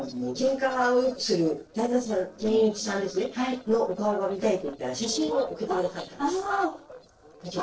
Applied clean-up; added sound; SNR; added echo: neural separator model SepFormer DNS4.